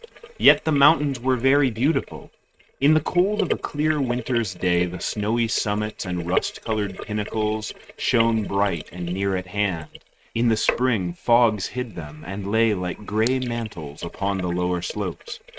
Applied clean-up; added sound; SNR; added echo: neural mask model RNNoise.